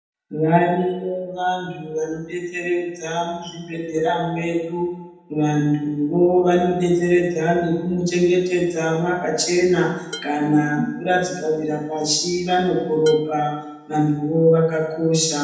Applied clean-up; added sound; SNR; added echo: none; Dishes, pots, and pans; 19 dB; reverberation time 0.9 s.